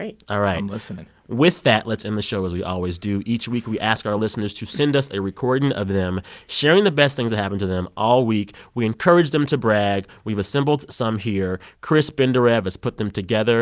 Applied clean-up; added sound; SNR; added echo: none; none; none; none.